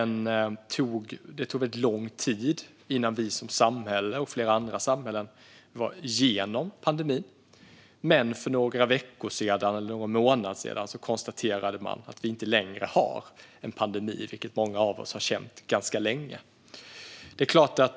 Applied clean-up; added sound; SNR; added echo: none; none; none; none.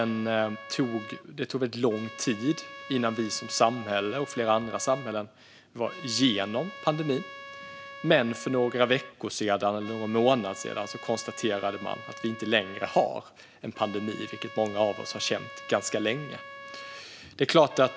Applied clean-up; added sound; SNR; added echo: none; Trumpet; 15 dB; none.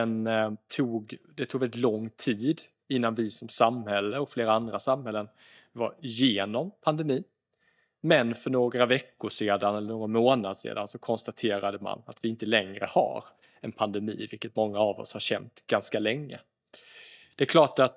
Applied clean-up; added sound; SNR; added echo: neural mask model DeepFilterNet 3.